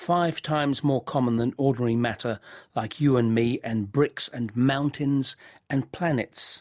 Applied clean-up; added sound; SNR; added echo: none; none; none; none.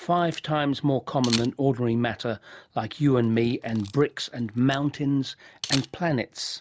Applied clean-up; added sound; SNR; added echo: none; Camera; 15 dB; none.